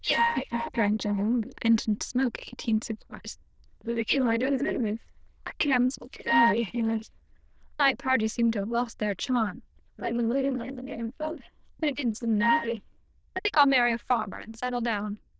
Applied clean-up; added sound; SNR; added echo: neural diffusion model UNIVERSE++.